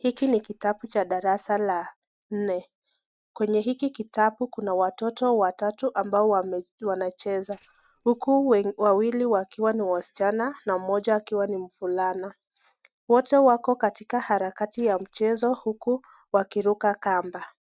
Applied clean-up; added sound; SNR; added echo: neural mask model RNNoise.